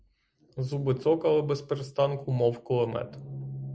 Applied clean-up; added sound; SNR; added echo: none; none; none; none.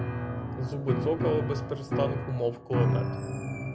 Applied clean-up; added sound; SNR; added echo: none; Piano; -2 dB; none.